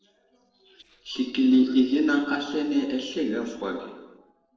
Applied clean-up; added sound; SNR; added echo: neural separator model SepFormer DNS4.